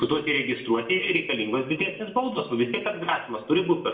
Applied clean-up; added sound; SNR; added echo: none; none; none; reverberation time 0.7 s.